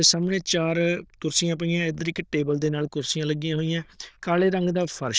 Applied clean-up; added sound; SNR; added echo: neural diffusion model UNIVERSE++.